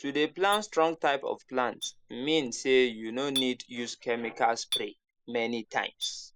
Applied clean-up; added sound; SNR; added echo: neural mask model Resemble Enhance denoiser.